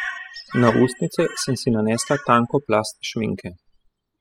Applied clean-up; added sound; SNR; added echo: classical method spectral subtraction.